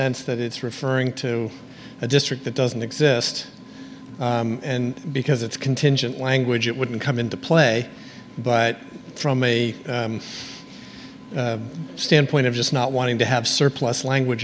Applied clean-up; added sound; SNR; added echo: none; none; none; none.